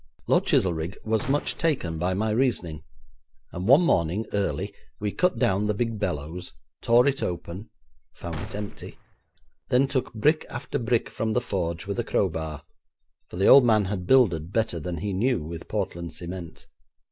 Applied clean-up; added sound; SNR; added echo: none; Gunshot, gunfire; 15 dB; none.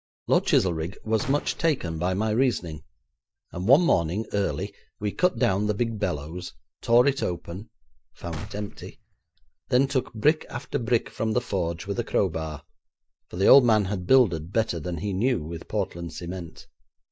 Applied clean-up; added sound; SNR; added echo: neural mask model DeepFilterNet 3.